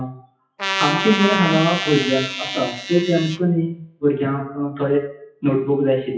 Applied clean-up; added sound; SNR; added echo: classical method WPE with log-MMSE.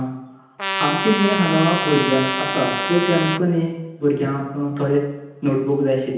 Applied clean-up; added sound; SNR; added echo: none; Trumpet; 3 dB; reverberation time 0.9 s.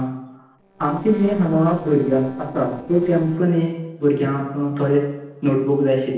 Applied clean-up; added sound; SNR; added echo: neural separator model SepFormer DNS4.